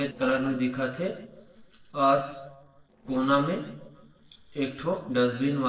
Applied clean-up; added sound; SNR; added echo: neural separator model SepFormer DNS4.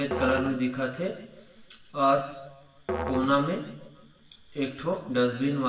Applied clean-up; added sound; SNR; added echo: none; Musical instrument; 10 dB; reverberation time 1.0 s.